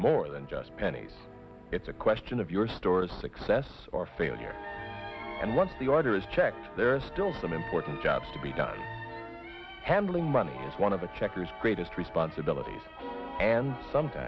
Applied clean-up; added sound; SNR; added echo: none; none; none; none.